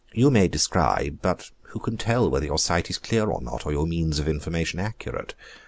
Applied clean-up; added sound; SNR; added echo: none; none; none; none.